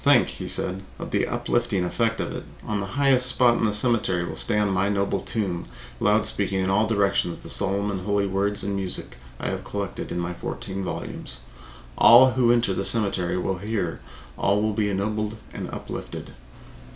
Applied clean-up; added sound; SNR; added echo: none; none; none; none.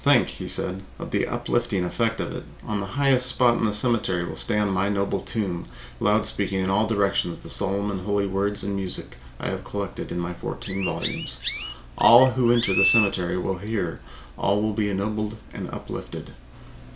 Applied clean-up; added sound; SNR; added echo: none; Chirp, tweet; 4 dB; none.